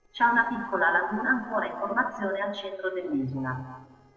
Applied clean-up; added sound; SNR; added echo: neural separator model SepFormer DNS4.